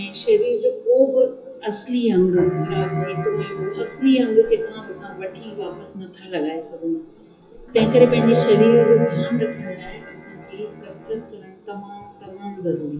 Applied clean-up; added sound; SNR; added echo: classical method WPE with log-MMSE.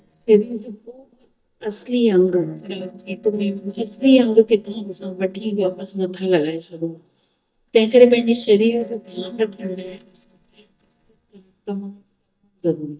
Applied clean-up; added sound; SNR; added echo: neural mask model DeepFilterNet 3.